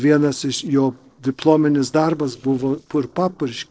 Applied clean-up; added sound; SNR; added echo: neural separator model SepFormer DNS4.